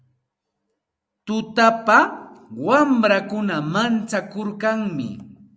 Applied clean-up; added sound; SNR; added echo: none; none; none; none.